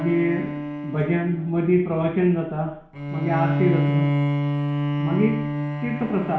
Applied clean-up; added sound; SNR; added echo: none; Bowed string instrument; 2 dB; reverberation time 0.6 s.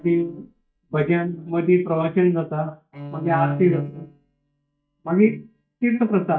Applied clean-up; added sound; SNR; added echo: neural mask model DeepFilterNet 3.